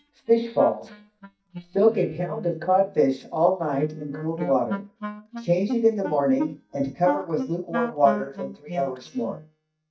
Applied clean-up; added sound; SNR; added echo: neural mask model DeepFilterNet 3.